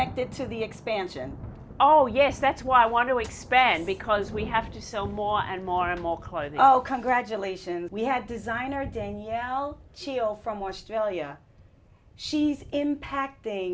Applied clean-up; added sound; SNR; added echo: none; Thunder / Rain; 17 dB; none.